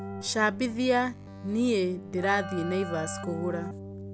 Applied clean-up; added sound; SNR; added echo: none; Keyboard (musical); 10 dB; none.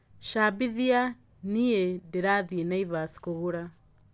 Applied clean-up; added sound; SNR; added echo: none; none; none; none.